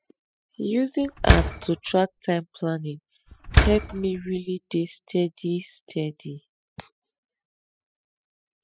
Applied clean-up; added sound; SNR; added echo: classical method spectral subtraction.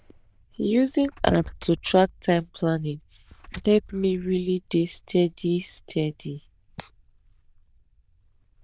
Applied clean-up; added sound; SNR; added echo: neural diffusion model UNIVERSE++.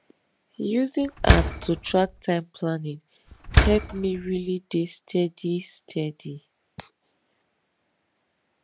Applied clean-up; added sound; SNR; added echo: none; Slam; -4 dB; none.